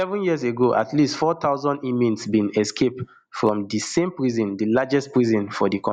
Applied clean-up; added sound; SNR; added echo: none; none; none; none.